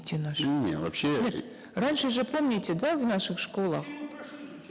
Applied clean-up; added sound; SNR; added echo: none; none; none; none.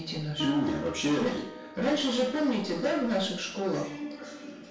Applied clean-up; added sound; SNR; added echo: none; Keyboard (musical); 17 dB; reverberation time 0.5 s.